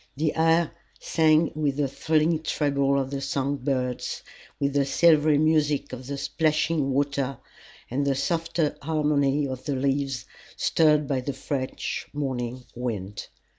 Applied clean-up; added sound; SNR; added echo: none; none; none; none.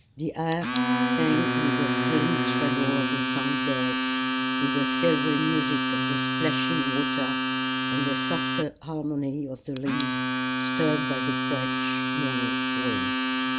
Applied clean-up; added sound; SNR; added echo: none; Wind instrument, woodwind instrument + Domestic sounds, home sounds; -4 dB; none.